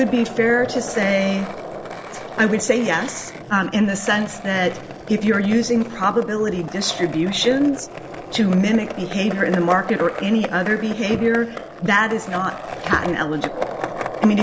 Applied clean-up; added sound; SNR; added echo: none; Skateboard; 11 dB; none.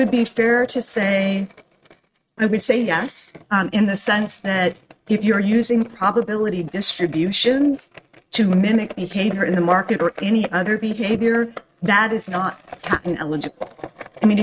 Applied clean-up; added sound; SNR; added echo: neural mask model RNNoise.